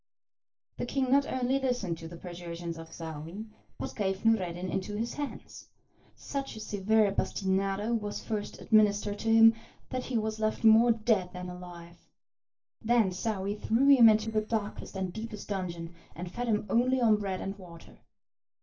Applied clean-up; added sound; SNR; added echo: neural separator model SepFormer DNS4.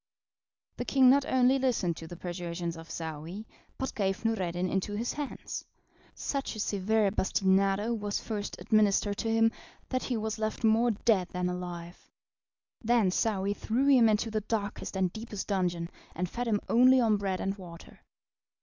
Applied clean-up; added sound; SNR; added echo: none; none; none; none.